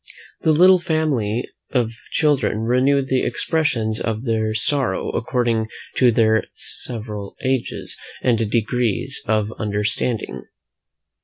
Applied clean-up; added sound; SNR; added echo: none; none; none; none.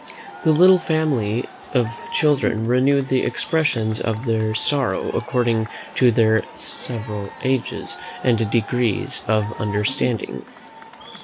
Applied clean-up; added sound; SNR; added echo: none; Crowd / Cheering; 15 dB; none.